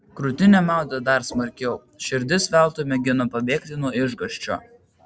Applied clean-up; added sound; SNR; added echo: none; none; none; none.